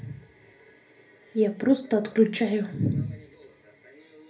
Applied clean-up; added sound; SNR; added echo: none; none; none; reverberation time 0.3 s.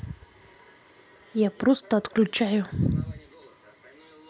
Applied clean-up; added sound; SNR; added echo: none; none; none; none.